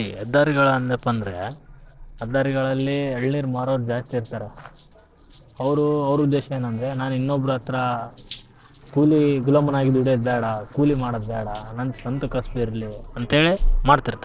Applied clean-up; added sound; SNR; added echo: neural separator model SepFormer DNS4.